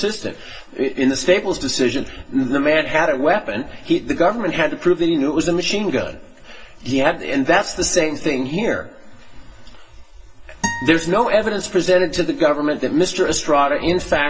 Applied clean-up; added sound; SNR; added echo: none; Acoustic guitar; 11 dB; reverberation time 0.2 s.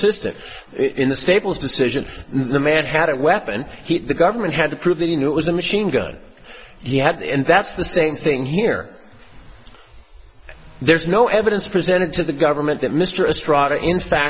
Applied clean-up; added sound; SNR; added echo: none; none; none; none.